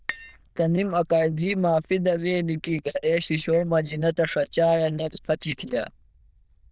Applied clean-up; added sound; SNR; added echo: neural diffusion model UNIVERSE++.